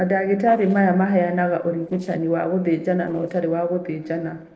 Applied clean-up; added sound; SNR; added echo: neural separator model SepFormer DNS4.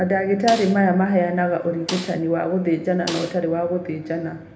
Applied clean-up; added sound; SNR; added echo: none; Snare drum; 14 dB; reverberation time 0.9 s.